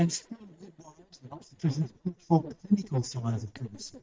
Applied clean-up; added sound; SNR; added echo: neural mask model DeepFilterNet 3.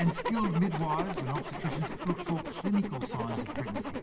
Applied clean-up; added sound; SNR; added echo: none; Zipper (clothing); 4 dB; reverberation time 2.1 s.